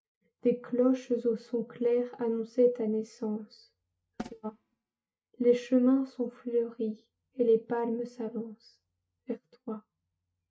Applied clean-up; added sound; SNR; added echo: neural mask model RNNoise.